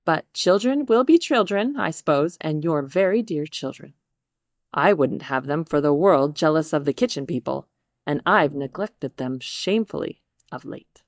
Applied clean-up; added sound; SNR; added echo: neural mask model DeepFilterNet 3.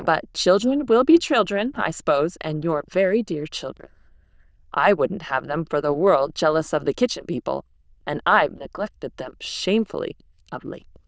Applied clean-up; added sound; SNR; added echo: neural diffusion model UNIVERSE++.